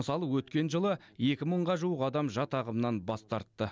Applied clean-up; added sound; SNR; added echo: none; none; none; none.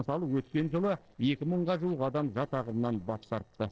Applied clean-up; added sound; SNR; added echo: neural separator model SepFormer DNS4.